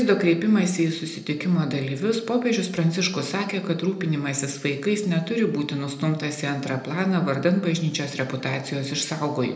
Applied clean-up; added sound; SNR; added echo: none; none; none; reverberation time 0.8 s.